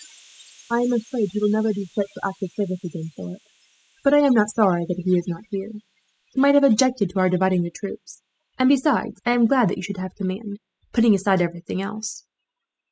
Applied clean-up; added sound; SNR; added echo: classical method spectral subtraction.